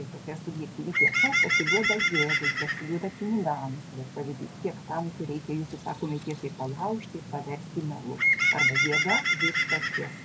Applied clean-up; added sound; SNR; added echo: none; Bird; -4 dB; none.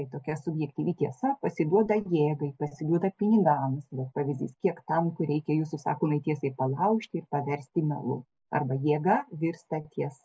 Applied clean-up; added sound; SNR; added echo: none; none; none; none.